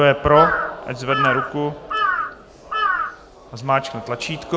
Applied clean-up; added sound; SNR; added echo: none; Bird vocalization, bird call, bird song / Crow; 2 dB; none.